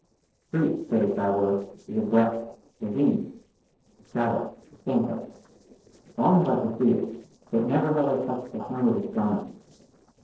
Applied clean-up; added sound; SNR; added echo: neural separator model SepFormer DNS4.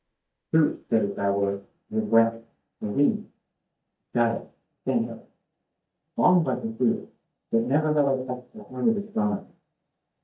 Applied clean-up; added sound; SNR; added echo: neural mask model DeepFilterNet 3.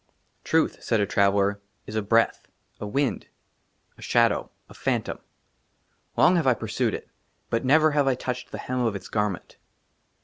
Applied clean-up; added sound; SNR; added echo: none; none; none; none.